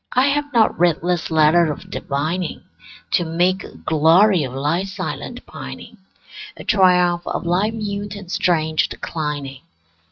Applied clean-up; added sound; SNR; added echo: neural mask model RNNoise.